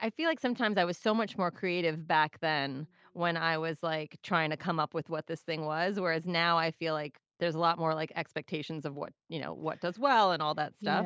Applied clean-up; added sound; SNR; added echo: none; none; none; none.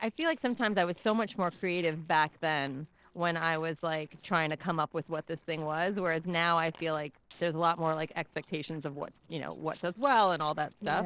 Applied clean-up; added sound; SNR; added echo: neural separator model SepFormer DNS4.